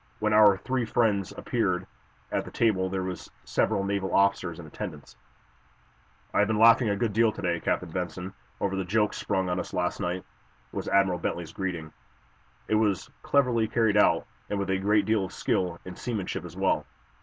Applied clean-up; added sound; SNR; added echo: none; none; none; none.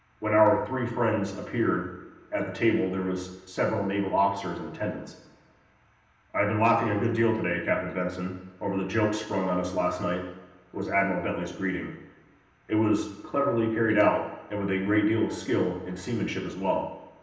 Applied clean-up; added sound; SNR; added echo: none; none; none; reverberation time 0.9 s.